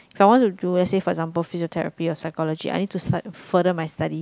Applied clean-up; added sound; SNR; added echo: none; none; none; none.